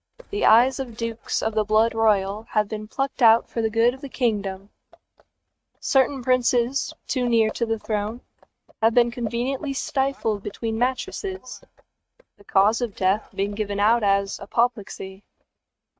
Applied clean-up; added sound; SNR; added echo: neural mask model RNNoise.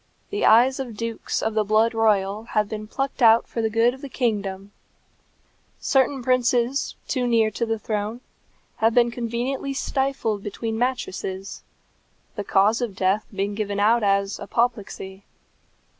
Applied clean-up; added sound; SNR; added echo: none; none; none; none.